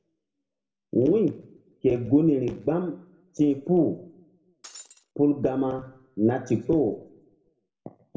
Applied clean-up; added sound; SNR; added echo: none; Shatter; 20 dB; reverberation time 0.6 s.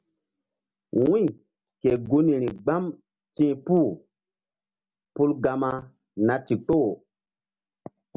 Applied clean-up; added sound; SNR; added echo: none; none; none; none.